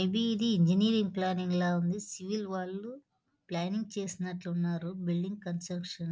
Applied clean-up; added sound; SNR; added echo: none; none; none; none.